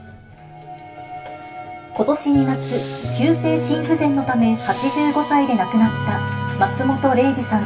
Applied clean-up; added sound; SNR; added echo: none; Respiratory sounds; 18 dB; reverberation time 0.2 s.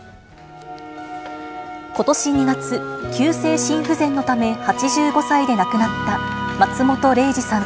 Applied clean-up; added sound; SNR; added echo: none; none; none; none.